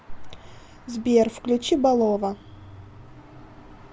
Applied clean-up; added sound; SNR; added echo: none; none; none; none.